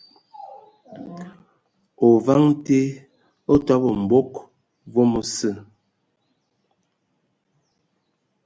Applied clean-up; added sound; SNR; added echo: none; none; none; none.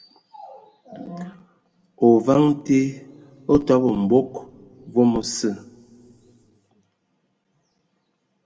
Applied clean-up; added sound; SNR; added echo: none; none; none; reverberation time 1.0 s.